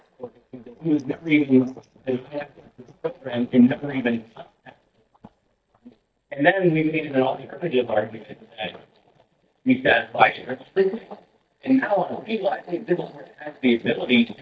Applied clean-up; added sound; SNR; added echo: neural mask model DeepFilterNet 3.